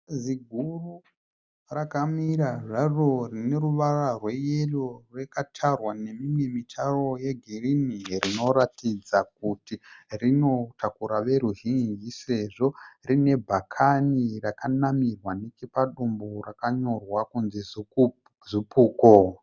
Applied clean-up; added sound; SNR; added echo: none; none; none; none.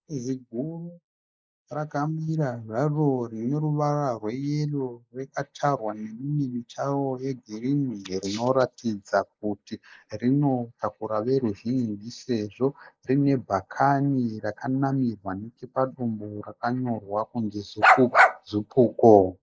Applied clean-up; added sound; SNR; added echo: neural mask model Resemble Enhance denoiser.